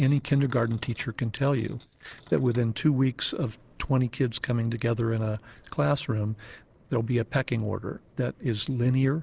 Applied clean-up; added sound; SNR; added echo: neural separator model SepFormer DNS4.